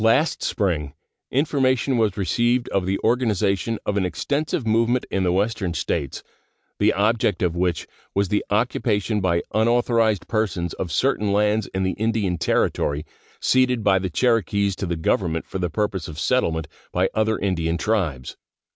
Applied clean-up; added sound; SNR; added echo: none; none; none; none.